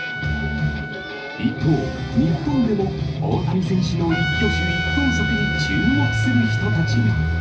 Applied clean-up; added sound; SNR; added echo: none; Trumpet; 8 dB; reverberation time 0.4 s.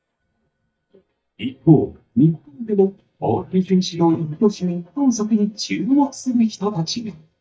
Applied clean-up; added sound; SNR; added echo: neural mask model DeepFilterNet 3.